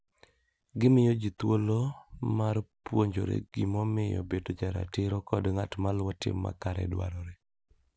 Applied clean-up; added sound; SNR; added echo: none; none; none; none.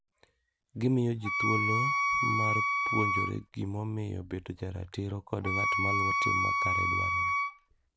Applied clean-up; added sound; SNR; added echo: none; Wind instrument, woodwind instrument; -4 dB; none.